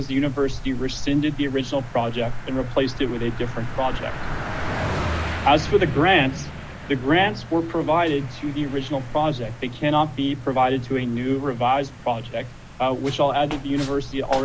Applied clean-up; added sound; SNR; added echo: none; Wind + Car passing by; 8 dB; none.